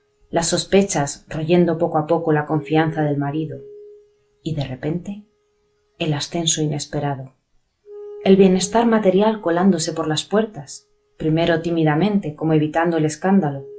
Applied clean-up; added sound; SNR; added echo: classical method log-MMSE.